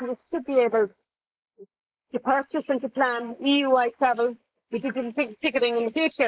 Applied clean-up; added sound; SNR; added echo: neural mask model Resemble Enhance denoiser.